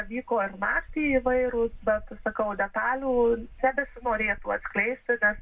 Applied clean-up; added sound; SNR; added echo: none; Bird / Dog; 17 dB; reverberation time 0.3 s.